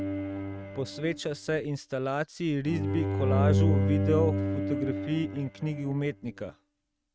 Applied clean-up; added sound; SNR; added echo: neural mask model RNNoise.